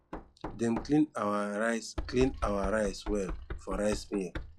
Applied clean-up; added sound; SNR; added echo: classical method log-MMSE.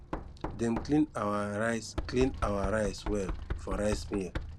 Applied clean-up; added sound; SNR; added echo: none; Knock; 6 dB; none.